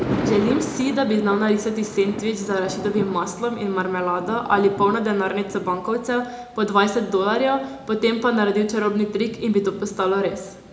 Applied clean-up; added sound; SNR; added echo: none; Thunder; 11 dB; reverberation time 0.6 s.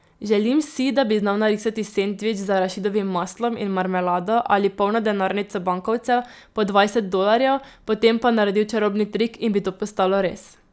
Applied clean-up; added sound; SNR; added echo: none; none; none; none.